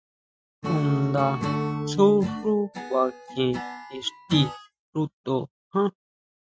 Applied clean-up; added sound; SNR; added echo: classical method Wiener filter.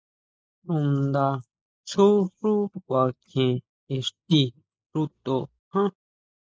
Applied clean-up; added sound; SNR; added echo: neural mask model Resemble Enhance denoiser.